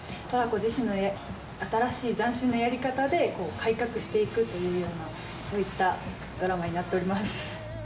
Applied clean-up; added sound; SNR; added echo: none; none; none; none.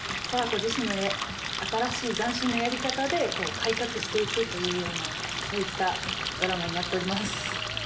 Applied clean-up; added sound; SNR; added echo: none; Water tap, faucet; 2 dB; none.